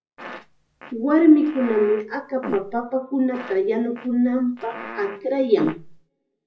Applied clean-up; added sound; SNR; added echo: none; Fart; 15 dB; reverberation time 0.4 s.